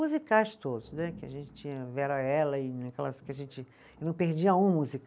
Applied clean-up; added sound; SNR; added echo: none; none; none; none.